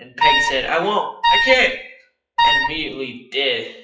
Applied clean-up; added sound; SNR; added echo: classical method WPE with log-MMSE.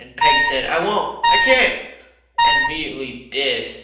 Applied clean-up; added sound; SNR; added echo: none; Wind instrument, woodwind instrument; -4 dB; reverberation time 0.8 s.